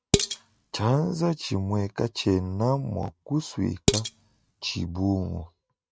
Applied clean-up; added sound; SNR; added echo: neural mask model RNNoise.